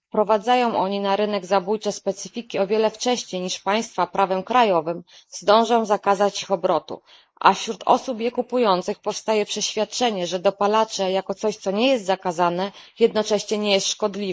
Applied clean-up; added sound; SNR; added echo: neural mask model Resemble Enhance denoiser.